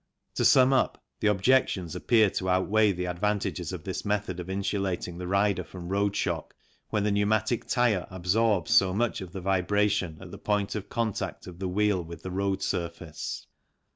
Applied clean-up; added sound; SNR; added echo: none; none; none; none.